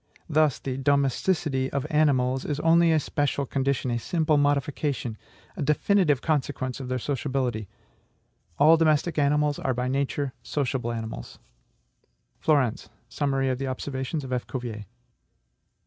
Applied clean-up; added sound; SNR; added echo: none; none; none; none.